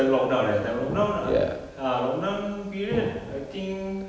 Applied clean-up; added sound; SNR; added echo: none; Explosion; 13 dB; none.